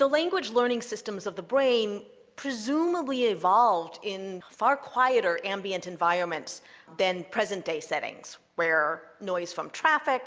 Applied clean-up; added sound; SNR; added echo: none; none; none; none.